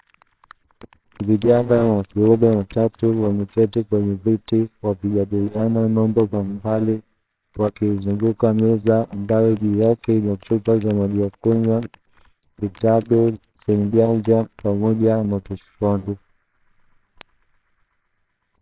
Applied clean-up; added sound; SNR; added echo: neural separator model SepFormer WHAMR!.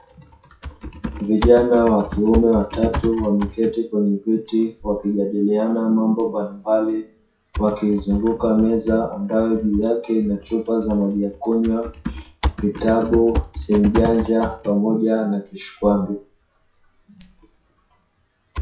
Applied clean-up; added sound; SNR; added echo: classical method WPE with log-MMSE.